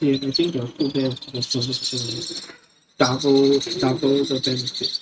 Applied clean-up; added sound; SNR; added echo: neural mask model RNNoise.